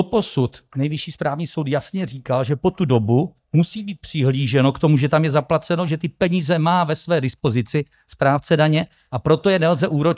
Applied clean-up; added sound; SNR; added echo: neural mask model DeepFilterNet 3.